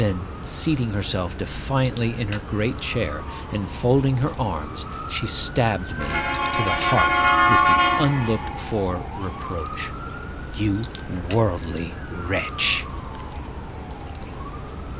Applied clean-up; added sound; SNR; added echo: none; Motor vehicle (road) / Siren + Crack; 0 dB; none.